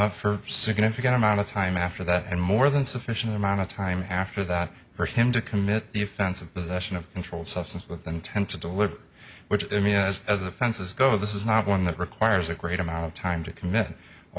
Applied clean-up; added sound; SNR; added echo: none; none; none; none.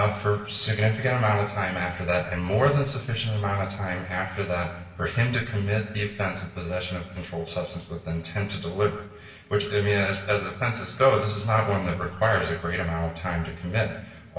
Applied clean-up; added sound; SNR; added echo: none; none; none; reverberation time 1.0 s.